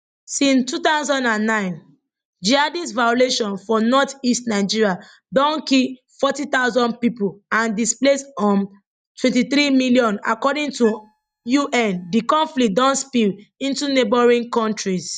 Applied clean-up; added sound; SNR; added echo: neural mask model DeepFilterNet 3.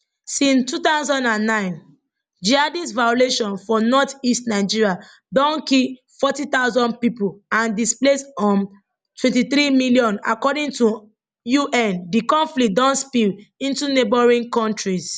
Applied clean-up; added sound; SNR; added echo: none; none; none; none.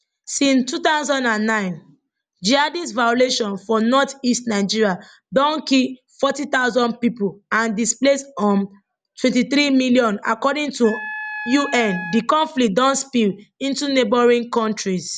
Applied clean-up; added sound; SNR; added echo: none; Wind instrument, woodwind instrument; 11 dB; none.